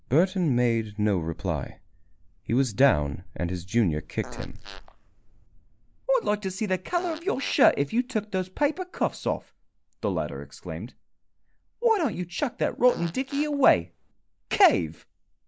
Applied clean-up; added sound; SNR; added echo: neural mask model Resemble Enhance denoiser.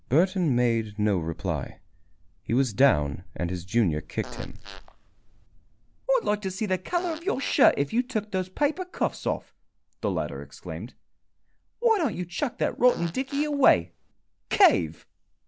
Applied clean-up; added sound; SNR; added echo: none; Fart; 19 dB; none.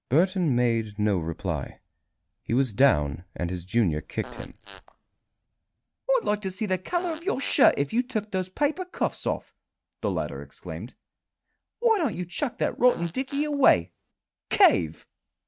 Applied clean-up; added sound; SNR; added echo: neural mask model RNNoise.